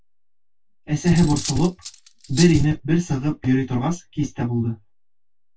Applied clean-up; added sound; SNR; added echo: none; Cutlery, silverware; 12 dB; reverberation time 0.1 s.